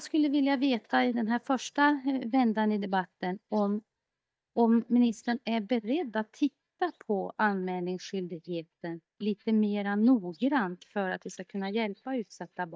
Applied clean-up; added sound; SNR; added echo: neural mask model DeepFilterNet 3.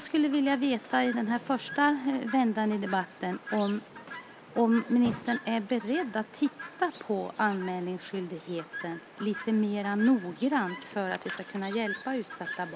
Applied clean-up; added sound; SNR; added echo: none; Chirp, tweet; 14 dB; none.